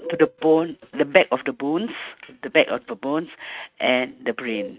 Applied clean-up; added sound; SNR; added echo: neural mask model RNNoise.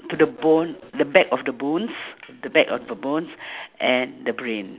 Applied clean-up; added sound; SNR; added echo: none; none; none; none.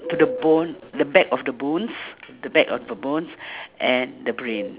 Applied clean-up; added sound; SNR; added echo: none; Bird; 14 dB; none.